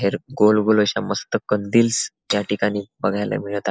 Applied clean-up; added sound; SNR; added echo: neural mask model Resemble Enhance denoiser.